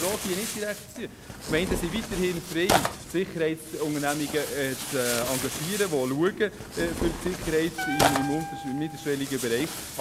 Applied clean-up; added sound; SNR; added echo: none; Tearing + Wind instrument, woodwind instrument; 3 dB; none.